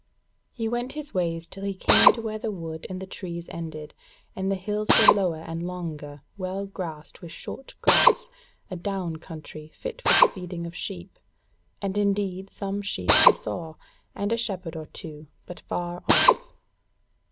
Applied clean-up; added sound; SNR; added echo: none; Drill; -4 dB; none.